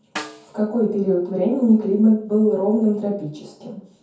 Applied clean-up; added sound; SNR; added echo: none; Snare drum; 19 dB; reverberation time 0.6 s.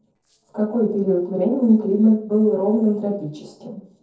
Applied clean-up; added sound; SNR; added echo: neural separator model SepFormer DNS4.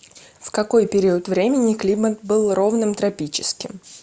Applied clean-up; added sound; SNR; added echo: none; none; none; none.